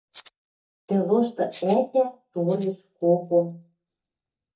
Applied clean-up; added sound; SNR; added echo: neural mask model DeepFilterNet 3.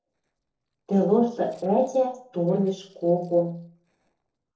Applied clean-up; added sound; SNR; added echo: neural separator model SepFormer DNS4.